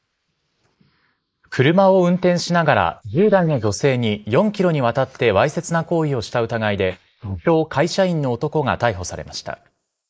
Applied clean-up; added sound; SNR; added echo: neural mask model Resemble Enhance denoiser.